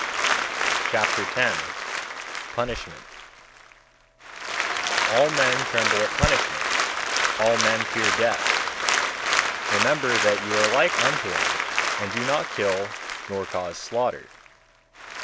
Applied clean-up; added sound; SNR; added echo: none; Applause; -2 dB; none.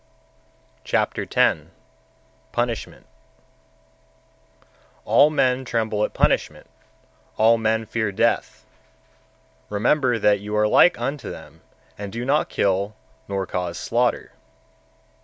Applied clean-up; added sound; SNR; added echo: none; none; none; none.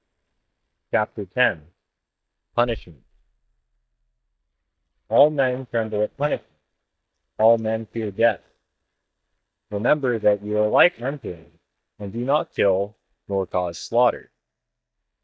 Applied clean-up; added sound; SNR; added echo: neural mask model DeepFilterNet 3.